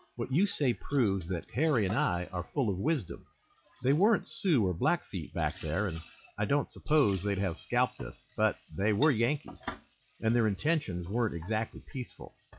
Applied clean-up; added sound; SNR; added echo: classical method log-MMSE.